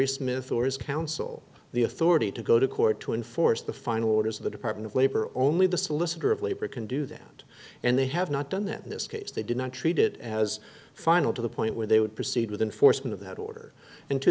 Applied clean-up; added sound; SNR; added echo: none; none; none; none.